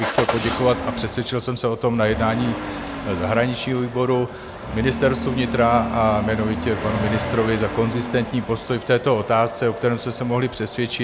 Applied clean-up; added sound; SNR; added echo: none; Engine starting / Accelerating, revving, vroom / Motor vehicle (road); 7 dB; none.